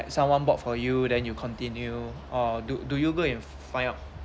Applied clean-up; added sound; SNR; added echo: none; none; none; none.